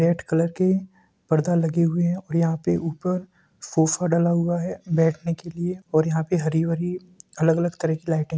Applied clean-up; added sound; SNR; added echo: none; none; none; none.